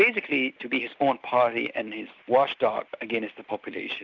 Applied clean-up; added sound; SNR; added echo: none; none; none; none.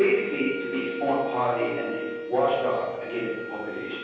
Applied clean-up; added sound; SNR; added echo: none; Wind instrument, woodwind instrument; 8 dB; reverberation time 1.3 s.